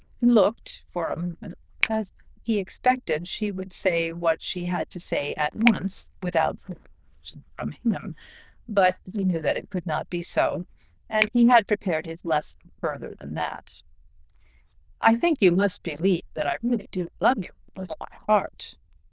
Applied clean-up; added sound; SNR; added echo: neural diffusion model UNIVERSE++.